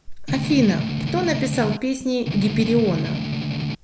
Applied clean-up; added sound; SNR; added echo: none; Strum; 2 dB; none.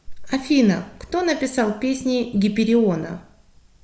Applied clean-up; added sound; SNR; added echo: none; none; none; none.